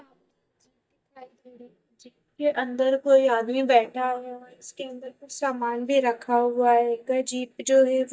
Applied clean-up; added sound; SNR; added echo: neural mask model DeepFilterNet 3.